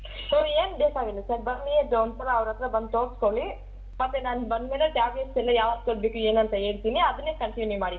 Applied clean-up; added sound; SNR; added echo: none; Mechanical fan; 14 dB; reverberation time 0.8 s.